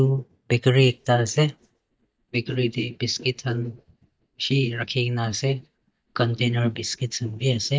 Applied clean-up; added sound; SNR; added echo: neural mask model DeepFilterNet 3.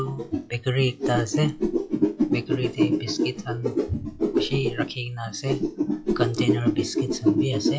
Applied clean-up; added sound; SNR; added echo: classical method log-MMSE.